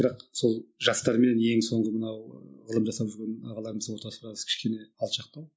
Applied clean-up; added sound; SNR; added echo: none; none; none; none.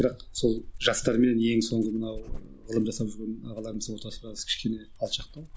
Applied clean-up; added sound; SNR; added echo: none; Dog; 12 dB; none.